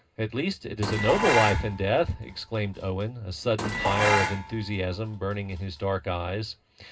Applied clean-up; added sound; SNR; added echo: none; Dishes, pots, and pans; 3 dB; reverberation time 0.2 s.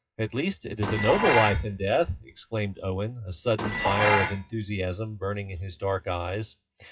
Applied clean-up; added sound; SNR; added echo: classical method WPE with log-MMSE.